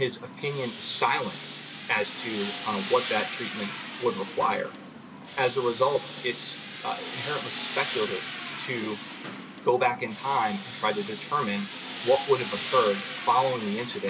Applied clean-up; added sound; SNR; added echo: none; Tools; 8 dB; reverberation time 1.9 s.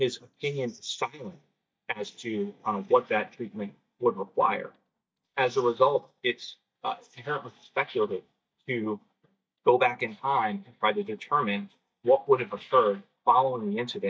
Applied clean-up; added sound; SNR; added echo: neural mask model DeepFilterNet 3.